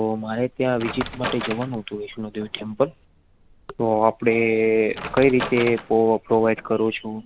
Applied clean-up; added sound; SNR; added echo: none; Wood; 14 dB; none.